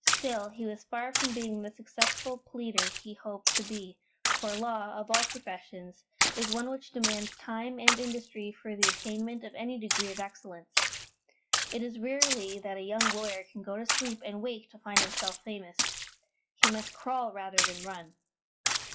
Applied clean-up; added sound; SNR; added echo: classical method log-MMSE.